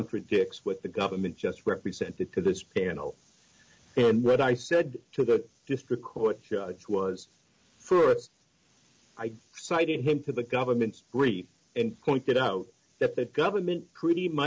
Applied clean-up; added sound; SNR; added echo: none; none; none; none.